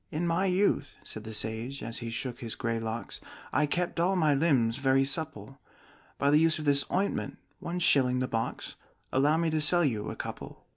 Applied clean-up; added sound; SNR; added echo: none; none; none; none.